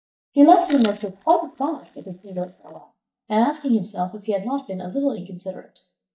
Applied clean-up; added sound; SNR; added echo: neural mask model DeepFilterNet 3.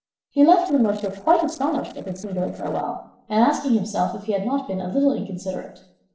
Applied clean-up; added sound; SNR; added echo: neural separator model SepFormer DNS4.